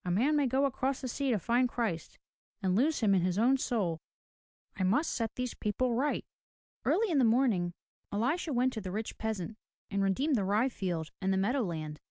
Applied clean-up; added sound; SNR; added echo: none; none; none; none.